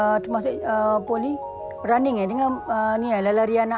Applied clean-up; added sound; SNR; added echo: none; Mallet percussion; 12 dB; none.